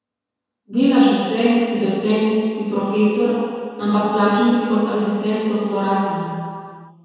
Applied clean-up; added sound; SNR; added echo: none; none; none; reverberation time 1.8 s.